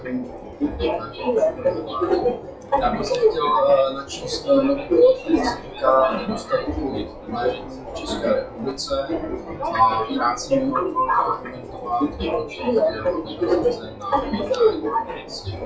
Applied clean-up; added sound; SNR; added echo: classical method WPE with log-MMSE.